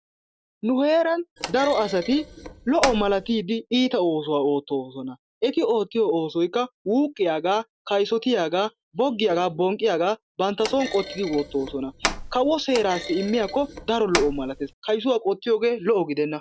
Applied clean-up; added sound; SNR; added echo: none; Thump, thud; 9 dB; none.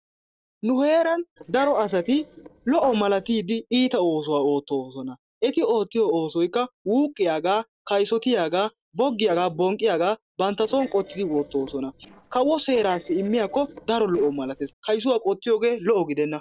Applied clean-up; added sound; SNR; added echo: neural separator model SepFormer DNS4.